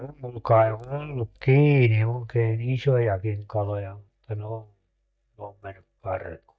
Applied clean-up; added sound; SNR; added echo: neural mask model DeepFilterNet 3.